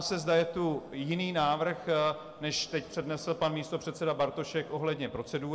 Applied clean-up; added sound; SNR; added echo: none; none; none; reverberation time 0.9 s.